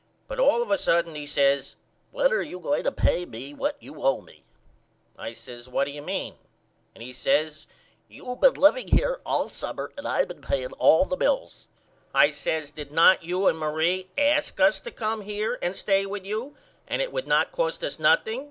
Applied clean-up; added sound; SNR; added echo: none; none; none; none.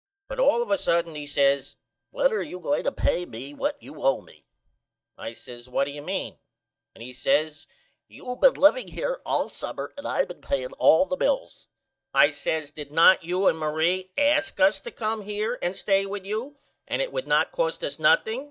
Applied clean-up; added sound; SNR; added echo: neural mask model DeepFilterNet 3.